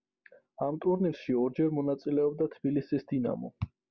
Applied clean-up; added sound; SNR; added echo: none; none; none; none.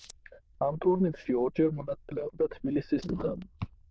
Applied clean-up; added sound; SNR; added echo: neural diffusion model UNIVERSE++.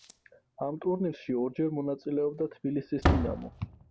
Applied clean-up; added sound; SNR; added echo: none; Slam; 3 dB; none.